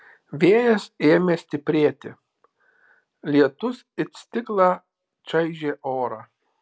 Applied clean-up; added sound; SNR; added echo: none; none; none; none.